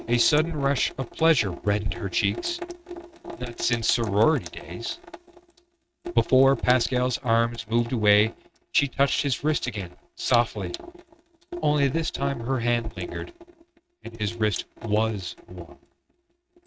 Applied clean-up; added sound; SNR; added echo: neural mask model RNNoise.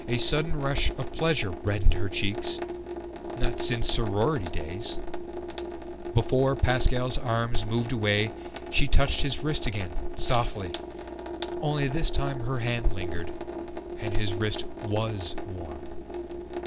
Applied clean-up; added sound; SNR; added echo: none; Sink (filling or washing) / Water tap, faucet; 10 dB; none.